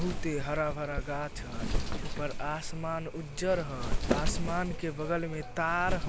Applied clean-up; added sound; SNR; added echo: none; Wind; -1 dB; none.